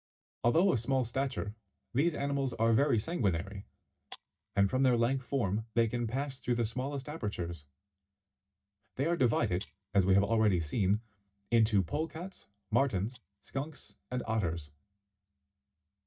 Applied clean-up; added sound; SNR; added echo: neural mask model DeepFilterNet 3.